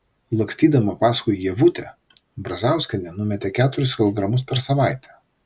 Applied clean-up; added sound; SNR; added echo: none; none; none; none.